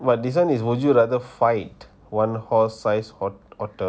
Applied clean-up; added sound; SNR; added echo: none; none; none; none.